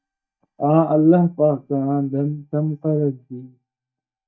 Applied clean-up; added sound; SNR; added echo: neural mask model DeepFilterNet 3.